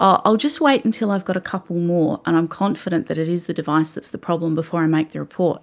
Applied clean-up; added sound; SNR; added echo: none; none; none; none.